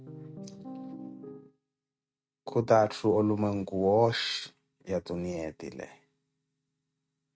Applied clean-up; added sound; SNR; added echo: neural mask model RNNoise.